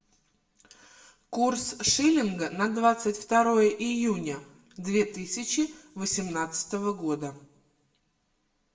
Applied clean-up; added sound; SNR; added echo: none; none; none; reverberation time 0.5 s.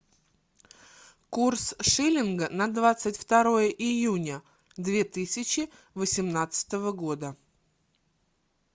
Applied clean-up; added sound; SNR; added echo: none; none; none; none.